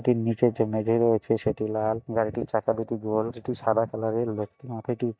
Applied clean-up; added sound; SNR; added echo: neural mask model DeepFilterNet 3.